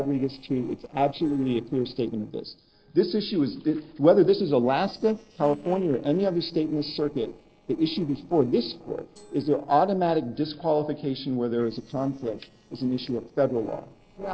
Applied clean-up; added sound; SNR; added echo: neural separator model SepFormer DNS4.